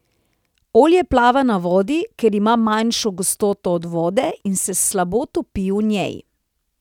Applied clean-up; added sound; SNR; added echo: none; none; none; none.